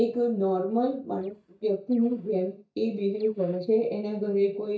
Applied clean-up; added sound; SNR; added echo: neural mask model DeepFilterNet 3.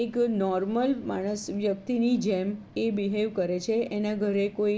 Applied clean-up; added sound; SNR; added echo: none; none; none; none.